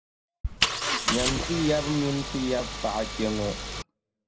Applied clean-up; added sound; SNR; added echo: none; Engine; 1 dB; reverberation time 0.4 s.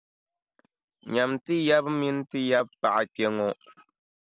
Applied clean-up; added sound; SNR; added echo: none; none; none; none.